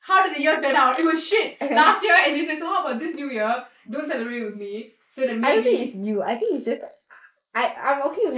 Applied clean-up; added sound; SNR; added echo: neural mask model Resemble Enhance denoiser.